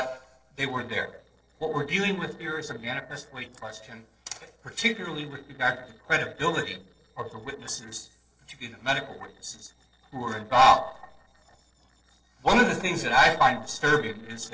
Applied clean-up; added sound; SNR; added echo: neural separator model SepFormer DNS4.